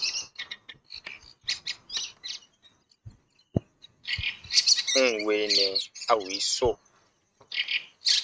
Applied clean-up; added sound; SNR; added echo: neural mask model RNNoise.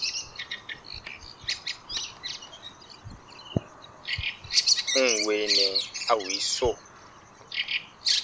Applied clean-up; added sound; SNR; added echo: none; Bird vocalization, bird call, bird song; -3 dB; none.